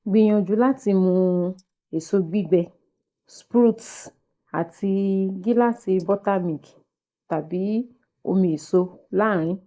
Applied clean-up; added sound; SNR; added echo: neural mask model Resemble Enhance denoiser.